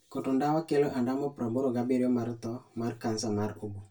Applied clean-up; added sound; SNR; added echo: none; none; none; reverberation time 0.2 s.